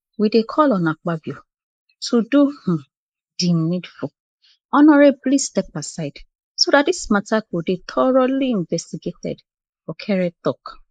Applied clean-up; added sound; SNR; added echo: neural mask model Resemble Enhance denoiser.